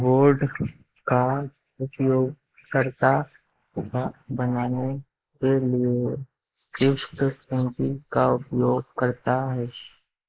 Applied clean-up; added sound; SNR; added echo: neural mask model Resemble Enhance denoiser.